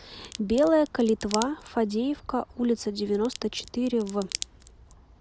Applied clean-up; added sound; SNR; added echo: none; Crack; 14 dB; none.